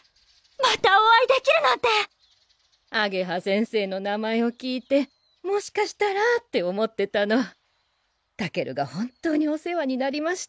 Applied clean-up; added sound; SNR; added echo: none; none; none; none.